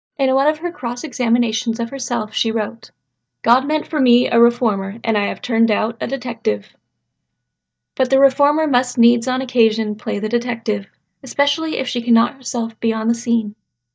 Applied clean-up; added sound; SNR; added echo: neural mask model DeepFilterNet 3.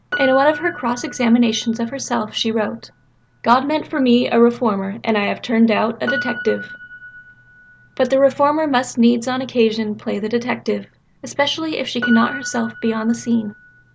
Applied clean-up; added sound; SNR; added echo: none; Piano; 14 dB; none.